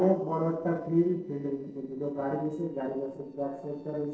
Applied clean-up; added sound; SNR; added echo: neural separator model SepFormer DNS4.